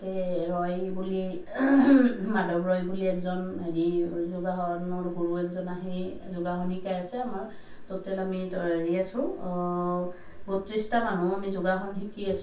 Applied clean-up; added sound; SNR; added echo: none; none; none; reverberation time 0.3 s.